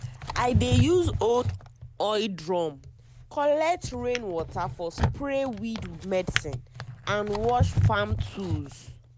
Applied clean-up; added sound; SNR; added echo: none; Drawer open or close; 2 dB; none.